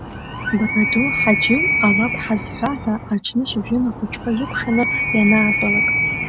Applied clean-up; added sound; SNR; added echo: none; Animal; 1 dB; none.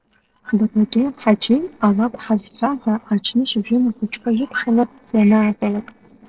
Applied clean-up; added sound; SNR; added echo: neural separator model SepFormer DNS4.